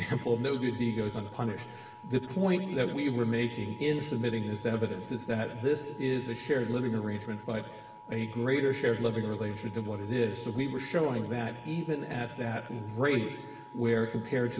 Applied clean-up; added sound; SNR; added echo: none; Alarm; 19 dB; reverberation time 2.2 s.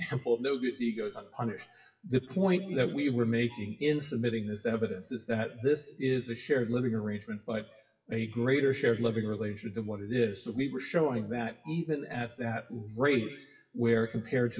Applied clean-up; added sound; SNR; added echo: classical method WPE with log-MMSE.